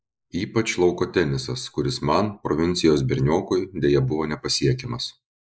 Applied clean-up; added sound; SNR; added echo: neural mask model Resemble Enhance denoiser.